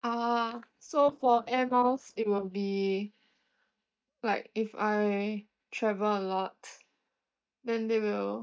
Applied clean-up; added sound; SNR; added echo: neural mask model DeepFilterNet 3.